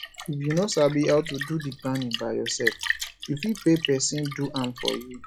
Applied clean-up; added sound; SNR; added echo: classical method log-MMSE.